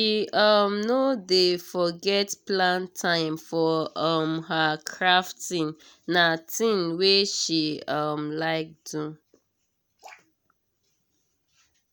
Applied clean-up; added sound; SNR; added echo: none; none; none; none.